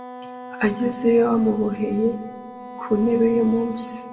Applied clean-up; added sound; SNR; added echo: none; Wind instrument, woodwind instrument; 15 dB; reverberation time 1.2 s.